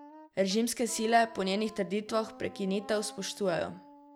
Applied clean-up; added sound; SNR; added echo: none; Wind instrument, woodwind instrument; 20 dB; none.